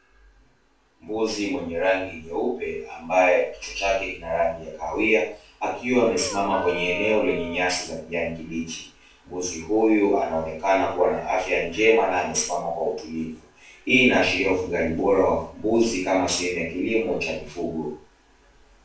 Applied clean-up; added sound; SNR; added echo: none; Dog; 11 dB; reverberation time 0.3 s.